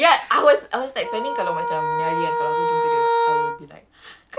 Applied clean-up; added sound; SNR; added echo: none; Wind instrument, woodwind instrument; 1 dB; none.